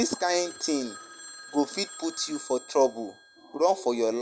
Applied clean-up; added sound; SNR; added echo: none; Telephone; 17 dB; none.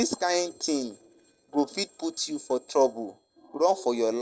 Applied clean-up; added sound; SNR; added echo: neural separator model SepFormer DNS4.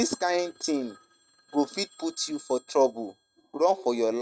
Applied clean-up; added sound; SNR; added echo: neural mask model RNNoise.